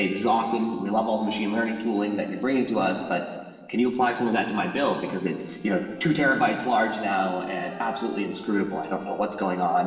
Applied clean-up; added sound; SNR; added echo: neural separator model SepFormer DNS4.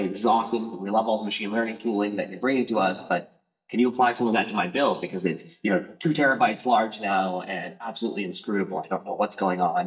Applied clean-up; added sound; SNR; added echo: neural mask model DeepFilterNet 3.